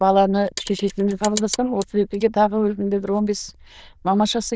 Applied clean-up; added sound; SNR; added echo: neural diffusion model UNIVERSE++.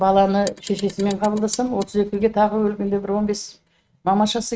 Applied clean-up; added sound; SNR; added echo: neural mask model RNNoise.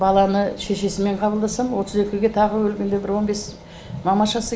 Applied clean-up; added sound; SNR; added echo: none; none; none; none.